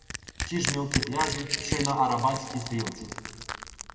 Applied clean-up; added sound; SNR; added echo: none; Crushing; 4 dB; reverberation time 1.8 s.